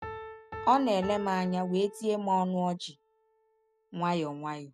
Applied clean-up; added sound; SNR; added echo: none; Piano; 16 dB; none.